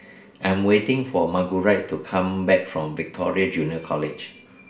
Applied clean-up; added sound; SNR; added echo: none; none; none; reverberation time 0.4 s.